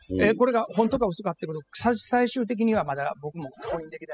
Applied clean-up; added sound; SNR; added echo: classical method spectral subtraction.